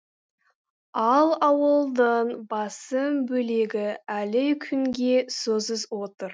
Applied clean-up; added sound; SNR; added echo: none; none; none; none.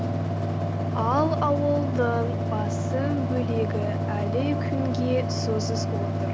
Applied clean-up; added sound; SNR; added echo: none; Mechanical fan; -2 dB; none.